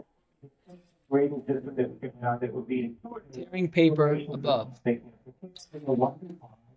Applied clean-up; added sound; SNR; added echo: neural mask model DeepFilterNet 3.